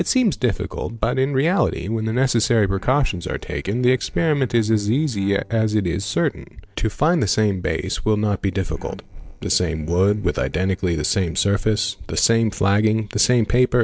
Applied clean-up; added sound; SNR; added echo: neural separator model SepFormer DNS4.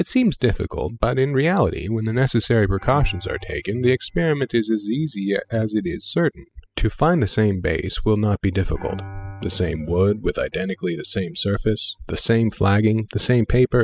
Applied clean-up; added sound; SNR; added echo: classical method spectral subtraction.